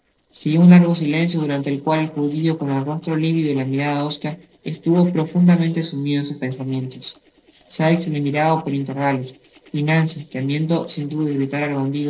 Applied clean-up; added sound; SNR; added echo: neural separator model SepFormer DNS4.